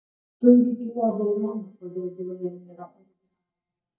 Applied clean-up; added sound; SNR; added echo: neural mask model DeepFilterNet 3.